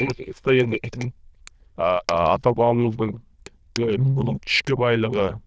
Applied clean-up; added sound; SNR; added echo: neural diffusion model UNIVERSE++.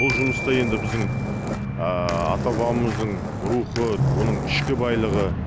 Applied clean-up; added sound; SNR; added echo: none; Marimba, xylophone + Skateboard; 7 dB; none.